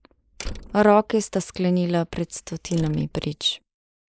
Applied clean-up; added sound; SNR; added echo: neural mask model Resemble Enhance denoiser.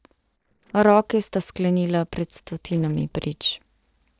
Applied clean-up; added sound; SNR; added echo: neural separator model SepFormer DNS4.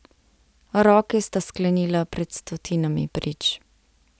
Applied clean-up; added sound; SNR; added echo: none; none; none; none.